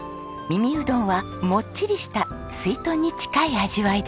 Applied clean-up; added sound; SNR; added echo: none; none; none; none.